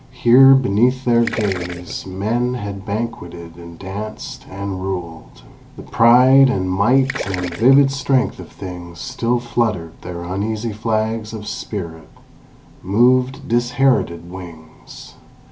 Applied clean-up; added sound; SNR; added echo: none; Gurgling; 13 dB; none.